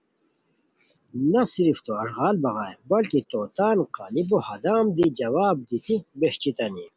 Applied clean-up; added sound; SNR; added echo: none; none; none; none.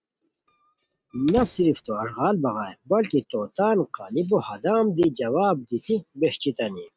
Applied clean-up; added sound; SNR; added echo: neural mask model RNNoise.